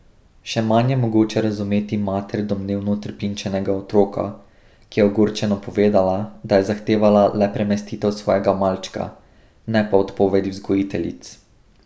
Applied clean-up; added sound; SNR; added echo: none; none; none; none.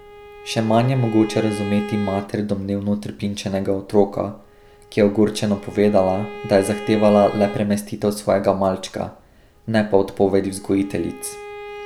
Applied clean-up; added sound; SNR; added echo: none; Bowed string instrument; 16 dB; none.